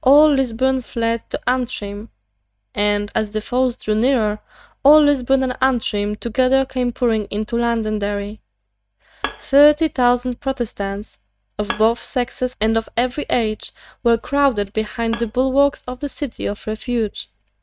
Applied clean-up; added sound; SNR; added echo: neural mask model RNNoise.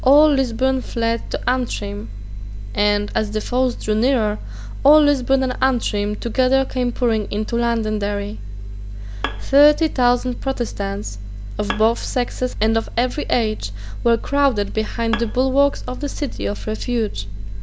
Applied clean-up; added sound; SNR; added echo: none; Bowed string instrument; 17 dB; none.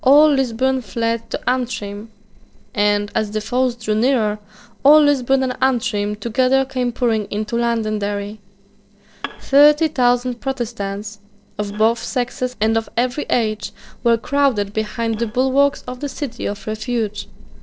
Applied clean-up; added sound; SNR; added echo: neural separator model SepFormer DNS4.